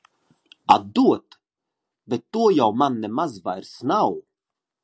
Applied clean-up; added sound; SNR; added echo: none; none; none; none.